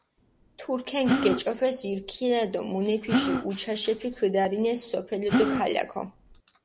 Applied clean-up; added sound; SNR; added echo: none; Gasp; 4 dB; none.